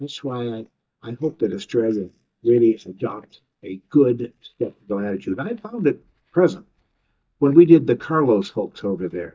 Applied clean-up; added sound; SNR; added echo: neural mask model DeepFilterNet 3.